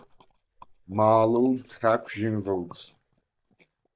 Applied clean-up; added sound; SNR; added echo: neural mask model DeepFilterNet 3.